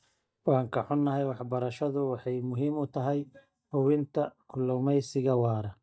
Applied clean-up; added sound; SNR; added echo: neural mask model DeepFilterNet 3.